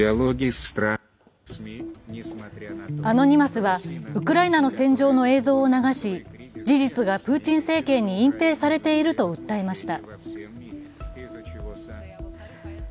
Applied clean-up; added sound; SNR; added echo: none; Electric guitar; 11 dB; none.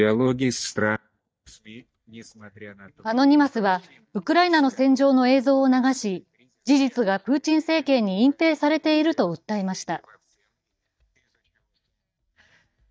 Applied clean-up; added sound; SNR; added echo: neural mask model DeepFilterNet 3.